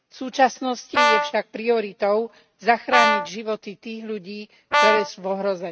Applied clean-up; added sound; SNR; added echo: neural mask model RNNoise.